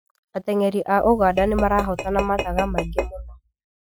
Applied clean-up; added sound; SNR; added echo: classical method Wiener filter.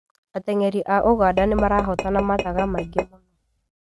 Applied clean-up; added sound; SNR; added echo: neural mask model RNNoise.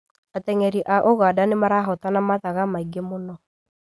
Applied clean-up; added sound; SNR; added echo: none; none; none; none.